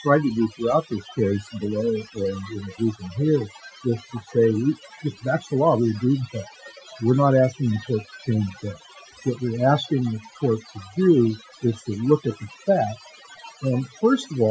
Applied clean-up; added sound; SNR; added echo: classical method Wiener filter.